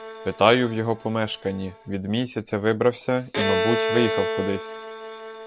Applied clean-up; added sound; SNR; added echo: none; Bowed string instrument; 5 dB; none.